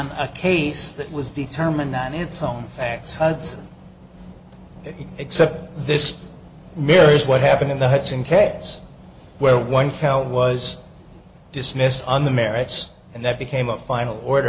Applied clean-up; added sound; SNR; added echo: none; none; none; none.